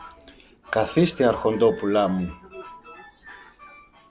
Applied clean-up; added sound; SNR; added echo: none; none; none; none.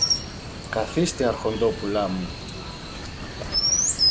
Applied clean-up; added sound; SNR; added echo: none; Chirp, tweet; -1 dB; none.